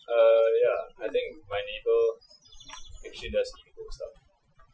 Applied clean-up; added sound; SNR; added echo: classical method Wiener filter.